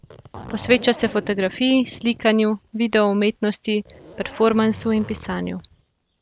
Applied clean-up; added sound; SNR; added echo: none; Zipper (clothing); 19 dB; none.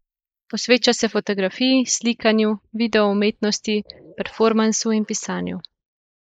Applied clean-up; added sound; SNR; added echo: neural mask model Resemble Enhance denoiser.